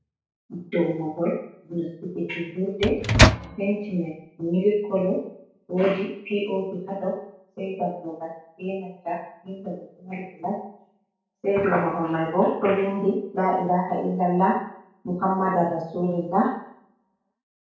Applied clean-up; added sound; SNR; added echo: none; Microwave oven; -5 dB; reverberation time 0.5 s.